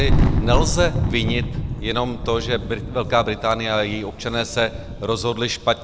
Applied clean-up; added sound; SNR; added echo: none; Thunder; 0 dB; none.